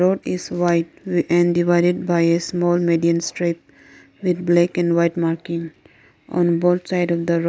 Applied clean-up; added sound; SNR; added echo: none; none; none; none.